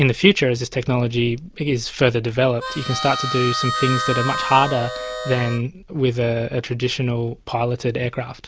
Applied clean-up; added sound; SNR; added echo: none; Harmonica; 5 dB; none.